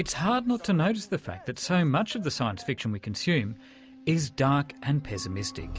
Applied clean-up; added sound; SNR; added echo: none; none; none; none.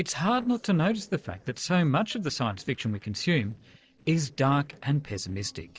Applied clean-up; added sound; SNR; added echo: neural separator model SepFormer DNS4.